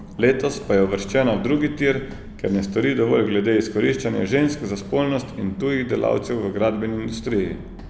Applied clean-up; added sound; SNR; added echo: none; Run; 17 dB; none.